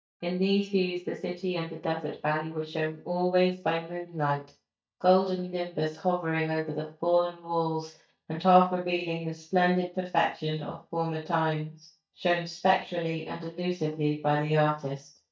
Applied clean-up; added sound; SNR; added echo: neural mask model DeepFilterNet 3.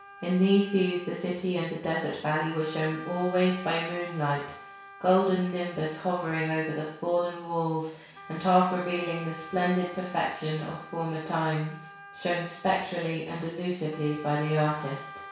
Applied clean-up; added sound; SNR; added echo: none; Wind instrument, woodwind instrument; 17 dB; reverberation time 0.6 s.